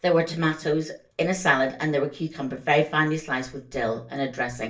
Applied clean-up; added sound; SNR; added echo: none; none; none; reverberation time 0.3 s.